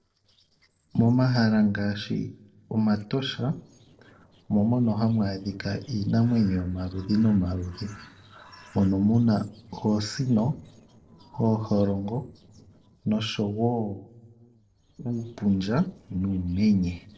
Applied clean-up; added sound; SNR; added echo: neural separator model SepFormer DNS4.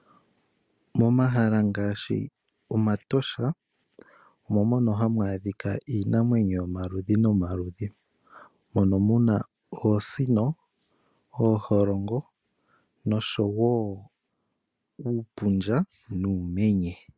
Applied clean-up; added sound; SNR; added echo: none; none; none; none.